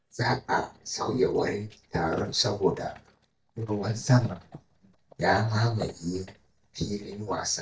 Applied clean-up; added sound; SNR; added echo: neural mask model DeepFilterNet 3.